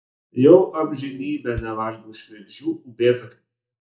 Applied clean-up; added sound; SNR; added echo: neural mask model DeepFilterNet 3.